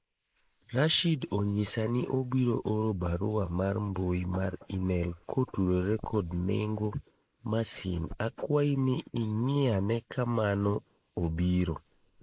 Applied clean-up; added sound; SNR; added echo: neural mask model Resemble Enhance denoiser.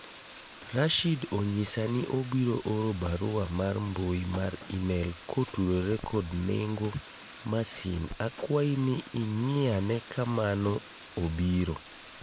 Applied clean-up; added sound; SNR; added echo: none; Bathtub (filling or washing); 15 dB; none.